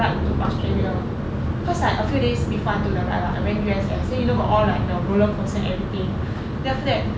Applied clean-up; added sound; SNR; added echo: none; none; none; none.